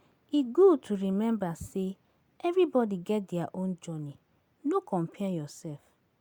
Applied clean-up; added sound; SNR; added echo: none; none; none; none.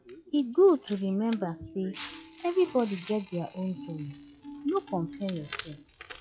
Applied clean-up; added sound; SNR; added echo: classical method log-MMSE.